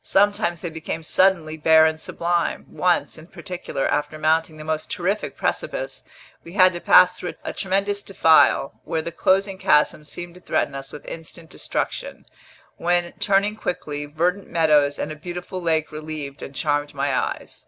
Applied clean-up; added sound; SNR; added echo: none; none; none; none.